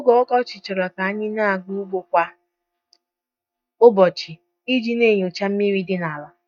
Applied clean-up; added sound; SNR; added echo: neural mask model DeepFilterNet 3.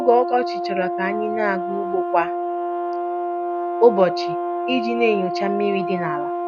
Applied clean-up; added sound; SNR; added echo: none; Brass instrument; 2 dB; none.